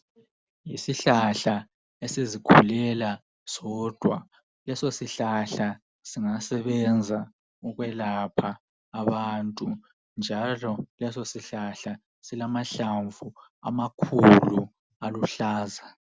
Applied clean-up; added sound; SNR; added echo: none; none; none; none.